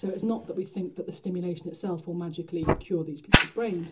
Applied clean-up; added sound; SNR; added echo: none; Fire; -1 dB; reverberation time 0.2 s.